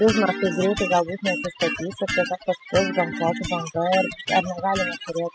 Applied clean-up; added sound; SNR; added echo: classical method spectral subtraction.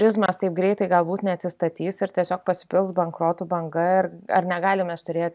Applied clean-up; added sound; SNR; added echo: none; none; none; none.